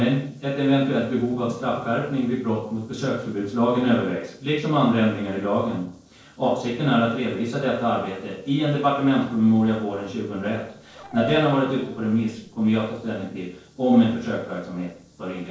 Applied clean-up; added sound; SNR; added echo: neural separator model SepFormer DNS4.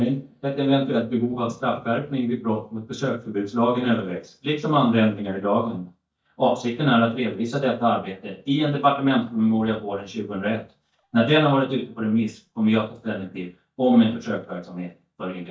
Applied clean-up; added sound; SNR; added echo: neural mask model DeepFilterNet 3.